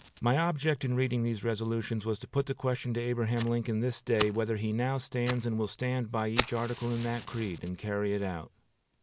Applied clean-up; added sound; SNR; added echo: none; Fire; 11 dB; none.